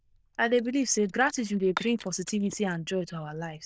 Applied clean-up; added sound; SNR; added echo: neural diffusion model UNIVERSE++.